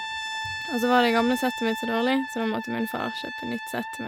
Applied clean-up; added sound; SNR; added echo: none; Brass instrument; 7 dB; none.